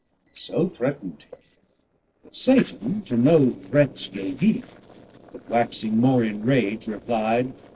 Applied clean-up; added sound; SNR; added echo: neural separator model SepFormer DNS4.